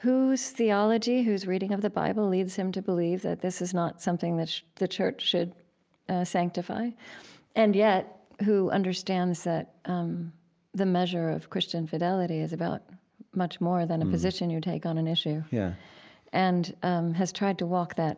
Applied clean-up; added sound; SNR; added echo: none; none; none; none.